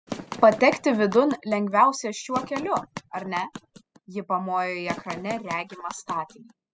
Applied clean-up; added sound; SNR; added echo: classical method spectral subtraction.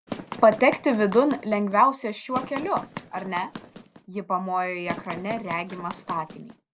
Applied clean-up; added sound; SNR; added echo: none; Run; 13 dB; none.